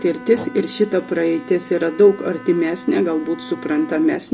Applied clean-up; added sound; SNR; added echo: none; Bowed string instrument; 17 dB; none.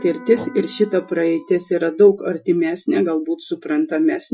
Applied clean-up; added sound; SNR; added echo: classical method Wiener filter.